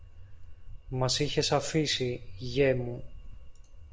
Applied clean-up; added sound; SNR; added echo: none; Walk, footsteps; 10 dB; none.